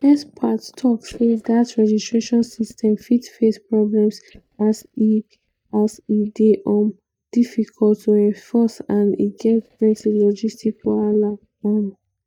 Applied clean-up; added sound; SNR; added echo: neural mask model DeepFilterNet 3.